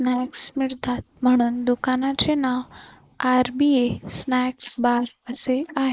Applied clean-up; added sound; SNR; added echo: neural mask model Resemble Enhance denoiser.